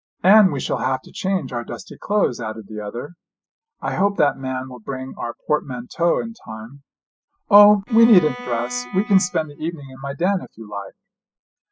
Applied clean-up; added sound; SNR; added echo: classical method spectral subtraction.